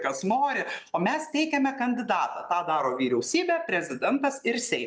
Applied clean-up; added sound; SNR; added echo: none; none; none; none.